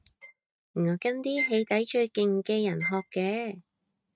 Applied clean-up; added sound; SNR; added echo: neural mask model RNNoise.